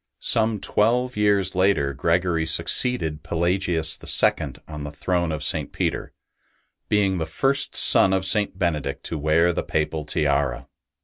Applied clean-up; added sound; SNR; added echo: none; none; none; none.